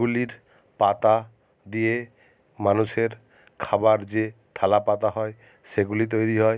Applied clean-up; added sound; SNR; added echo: none; none; none; none.